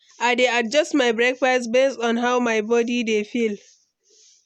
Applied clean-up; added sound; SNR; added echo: none; none; none; none.